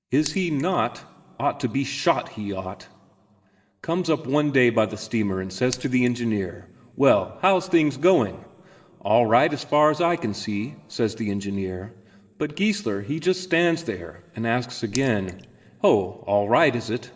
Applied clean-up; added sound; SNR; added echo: none; Raindrop / Splash, splatter; 16 dB; reverberation time 2.1 s.